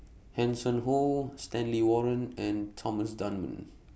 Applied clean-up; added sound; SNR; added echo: none; none; none; none.